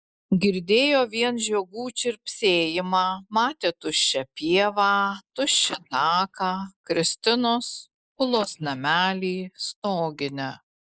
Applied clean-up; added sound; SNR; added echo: neural mask model Resemble Enhance denoiser.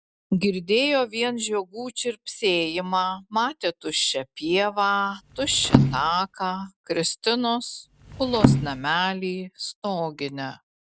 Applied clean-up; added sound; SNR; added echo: none; Percussion; -2 dB; none.